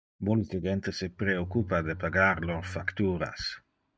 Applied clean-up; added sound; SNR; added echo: neural mask model DeepFilterNet 3.